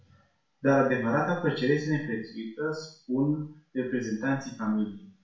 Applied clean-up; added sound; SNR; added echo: none; none; none; reverberation time 0.5 s.